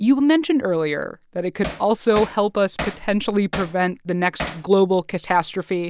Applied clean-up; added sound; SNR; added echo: none; Hammer; 13 dB; none.